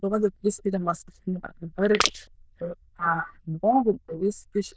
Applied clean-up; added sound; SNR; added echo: neural diffusion model UNIVERSE++.